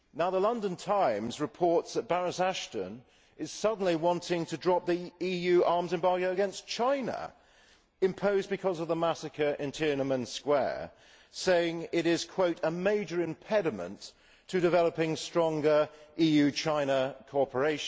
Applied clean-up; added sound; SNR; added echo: none; none; none; none.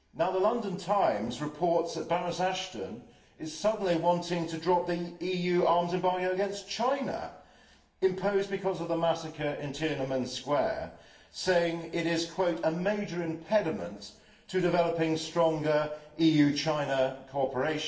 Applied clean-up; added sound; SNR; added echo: none; none; none; reverberation time 0.9 s.